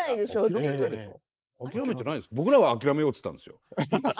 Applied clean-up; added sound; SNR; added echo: neural mask model Resemble Enhance denoiser.